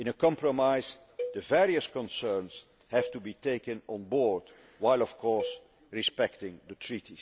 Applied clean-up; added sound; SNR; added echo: none; Cowbell; 13 dB; none.